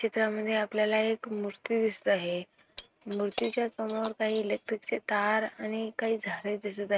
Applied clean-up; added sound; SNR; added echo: neural mask model RNNoise.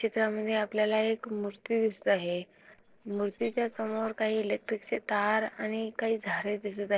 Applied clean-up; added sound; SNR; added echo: neural separator model SepFormer DNS4.